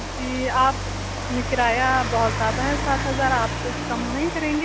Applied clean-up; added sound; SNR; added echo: none; Rain; 3 dB; none.